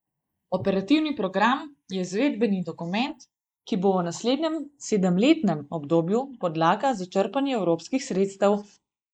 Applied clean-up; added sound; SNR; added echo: neural mask model Resemble Enhance denoiser.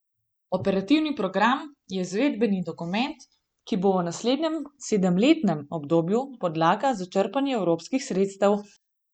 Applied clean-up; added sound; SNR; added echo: none; none; none; none.